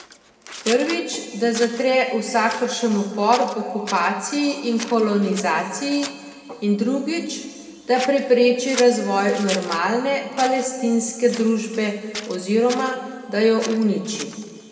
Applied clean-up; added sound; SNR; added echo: none; Scissors; 16 dB; reverberation time 1.9 s.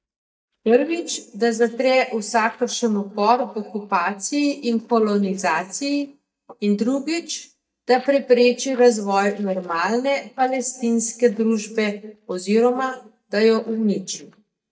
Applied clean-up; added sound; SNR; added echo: neural mask model DeepFilterNet 3.